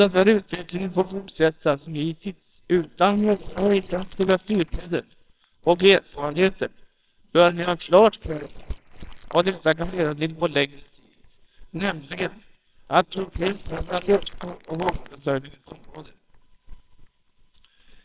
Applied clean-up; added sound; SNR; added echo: neural separator model SepFormer WHAMR!.